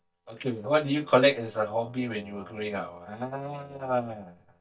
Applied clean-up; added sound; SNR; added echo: neural mask model DeepFilterNet 3.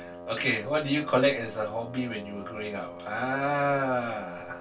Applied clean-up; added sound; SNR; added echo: none; Wind instrument, woodwind instrument; 13 dB; reverberation time 0.2 s.